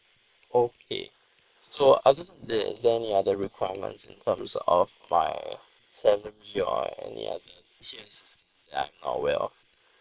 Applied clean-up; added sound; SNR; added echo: neural separator model SepFormer WHAM!.